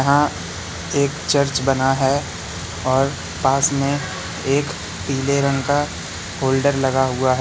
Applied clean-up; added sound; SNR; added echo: none; none; none; none.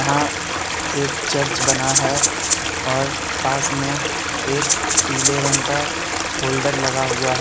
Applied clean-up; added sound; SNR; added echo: none; Rattle (instrument) + Stream; -3 dB; none.